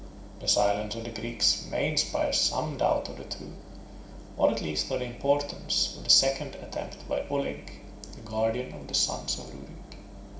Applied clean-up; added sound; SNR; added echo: none; Engine; 13 dB; reverberation time 0.5 s.